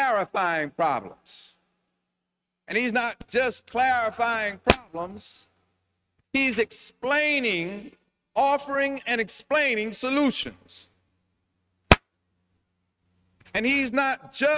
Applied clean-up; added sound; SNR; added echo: neural mask model RNNoise.